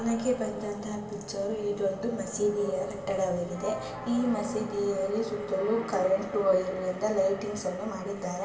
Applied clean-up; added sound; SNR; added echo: none; none; none; reverberation time 0.4 s.